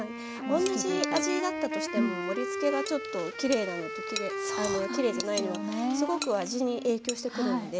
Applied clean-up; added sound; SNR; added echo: none; Wind instrument, woodwind instrument; 5 dB; none.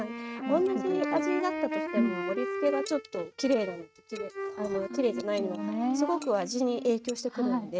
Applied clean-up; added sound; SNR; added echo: neural mask model RNNoise.